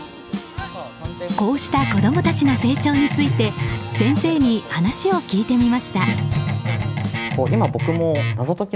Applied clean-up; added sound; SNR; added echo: none; Guitar; 2 dB; none.